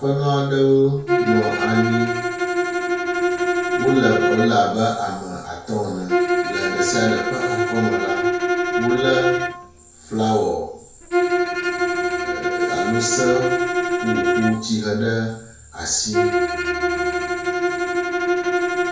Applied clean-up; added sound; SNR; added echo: none; Bowed string instrument; -1 dB; reverberation time 0.5 s.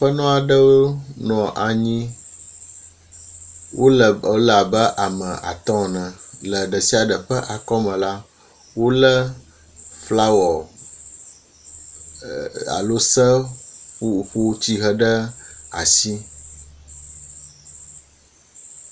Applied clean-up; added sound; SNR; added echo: none; none; none; none.